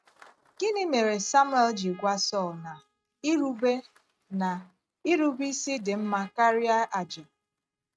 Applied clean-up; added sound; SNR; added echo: neural mask model RNNoise.